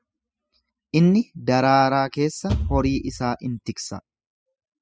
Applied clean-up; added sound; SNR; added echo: classical method spectral subtraction.